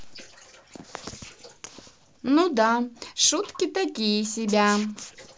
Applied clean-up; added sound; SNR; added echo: none; none; none; none.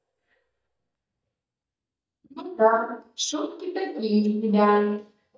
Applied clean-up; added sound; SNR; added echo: neural mask model DeepFilterNet 3.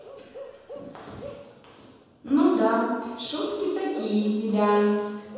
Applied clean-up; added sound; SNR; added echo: none; Bark / Livestock, farm animals, working animals; 20 dB; reverberation time 1.2 s.